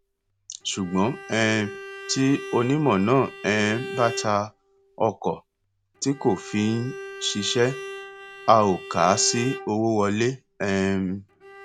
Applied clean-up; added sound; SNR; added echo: none; Bowed string instrument; 14 dB; none.